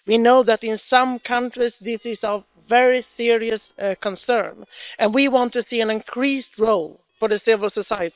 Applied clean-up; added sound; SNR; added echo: neural separator model SepFormer WHAM!.